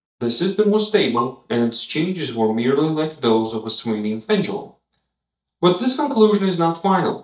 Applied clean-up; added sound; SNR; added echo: neural mask model DeepFilterNet 3.